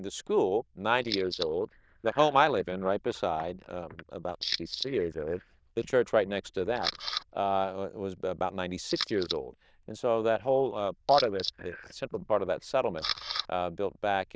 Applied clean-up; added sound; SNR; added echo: neural diffusion model UNIVERSE++.